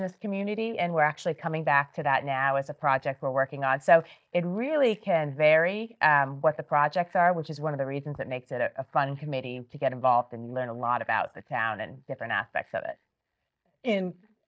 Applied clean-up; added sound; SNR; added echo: neural mask model DeepFilterNet 3.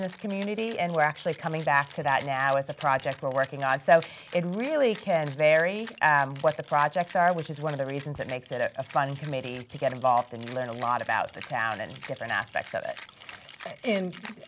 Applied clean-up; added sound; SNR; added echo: none; Rattle (instrument); 18 dB; none.